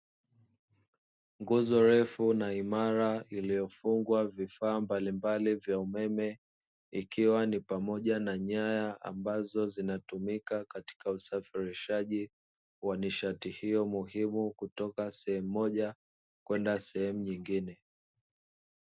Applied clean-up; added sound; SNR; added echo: none; none; none; none.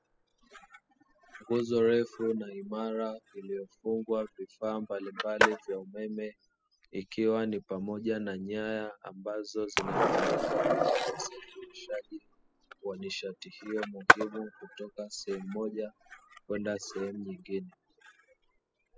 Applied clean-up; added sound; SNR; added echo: classical method spectral subtraction.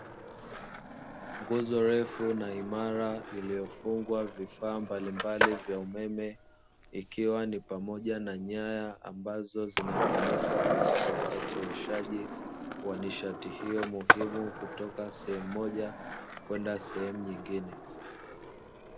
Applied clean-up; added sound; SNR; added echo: none; Skateboard; 0 dB; none.